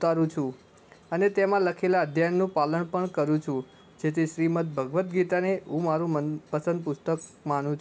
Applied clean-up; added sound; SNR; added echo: none; none; none; none.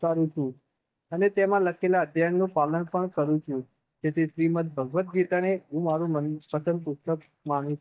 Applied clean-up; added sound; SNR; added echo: neural mask model DeepFilterNet 3.